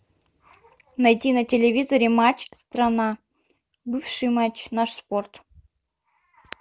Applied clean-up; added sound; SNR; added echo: none; none; none; none.